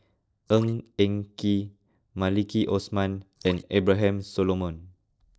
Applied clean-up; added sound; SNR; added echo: neural separator model SepFormer DNS4.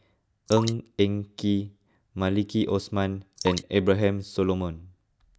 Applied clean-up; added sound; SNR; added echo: none; Drip; 15 dB; none.